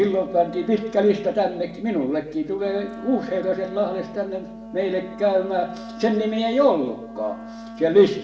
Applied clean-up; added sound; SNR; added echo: none; Wind instrument, woodwind instrument; 15 dB; reverberation time 0.6 s.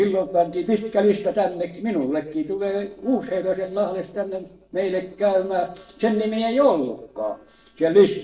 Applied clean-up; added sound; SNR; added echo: neural separator model SepFormer DNS4.